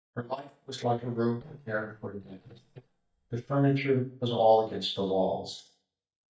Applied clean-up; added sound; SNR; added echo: neural mask model DeepFilterNet 3.